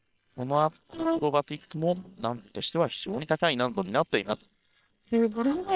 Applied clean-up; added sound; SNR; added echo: neural separator model SepFormer WHAM!.